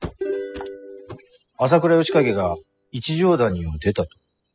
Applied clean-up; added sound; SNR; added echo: classical method spectral subtraction.